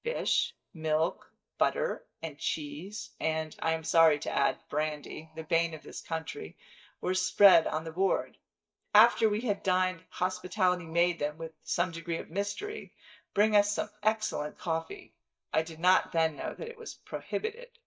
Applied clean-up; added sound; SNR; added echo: neural mask model DeepFilterNet 3.